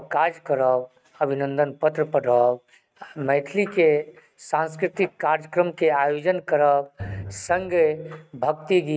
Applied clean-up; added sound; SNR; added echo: neural mask model RNNoise.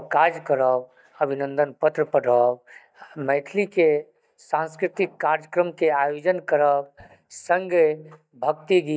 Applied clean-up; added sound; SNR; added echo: neural mask model DeepFilterNet 3.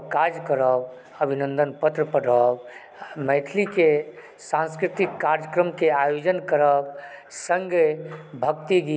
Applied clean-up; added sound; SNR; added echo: none; none; none; none.